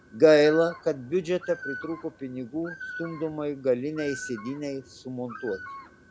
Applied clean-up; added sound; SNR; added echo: none; Bird; 15 dB; none.